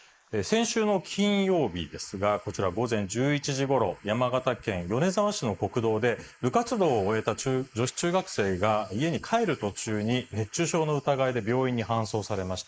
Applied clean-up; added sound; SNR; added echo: neural mask model Resemble Enhance denoiser.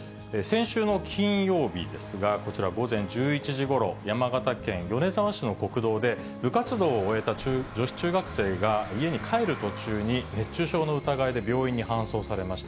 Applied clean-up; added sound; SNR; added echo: none; none; none; none.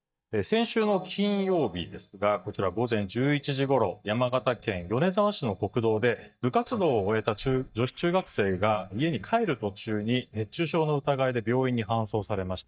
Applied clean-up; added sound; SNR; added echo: neural mask model DeepFilterNet 3.